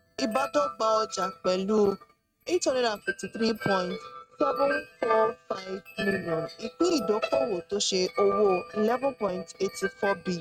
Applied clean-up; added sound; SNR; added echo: neural mask model RNNoise.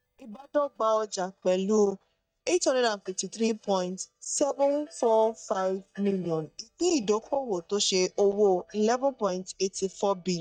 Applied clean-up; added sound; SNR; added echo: neural mask model DeepFilterNet 3.